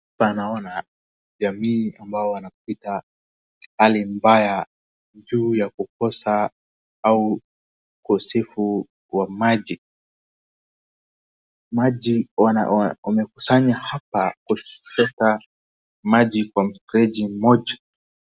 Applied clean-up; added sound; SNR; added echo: none; none; none; none.